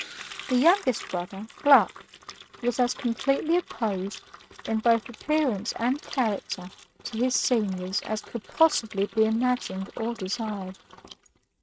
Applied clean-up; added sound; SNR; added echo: neural mask model RNNoise.